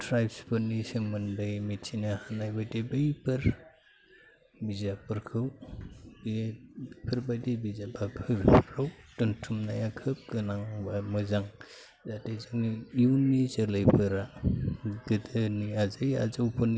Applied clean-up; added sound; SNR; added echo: none; none; none; none.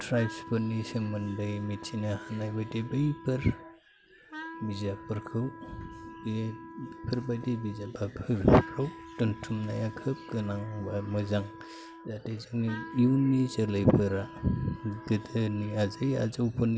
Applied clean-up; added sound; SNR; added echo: none; Wind instrument, woodwind instrument; 16 dB; none.